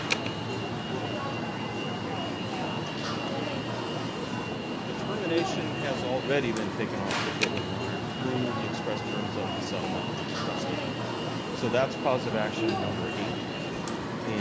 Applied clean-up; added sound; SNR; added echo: none; Alarm; -4 dB; none.